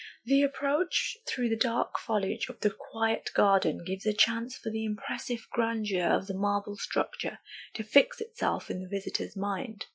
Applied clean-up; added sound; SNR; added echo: classical method Wiener filter.